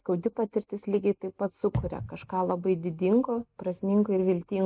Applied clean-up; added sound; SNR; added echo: none; none; none; none.